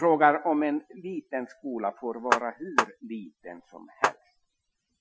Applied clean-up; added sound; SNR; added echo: classical method Wiener filter.